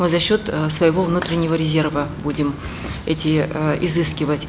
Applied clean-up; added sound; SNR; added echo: none; none; none; none.